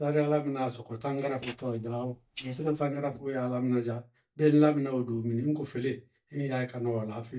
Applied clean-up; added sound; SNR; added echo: neural mask model DeepFilterNet 3.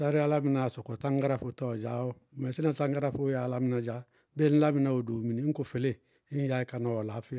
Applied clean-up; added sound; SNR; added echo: none; none; none; none.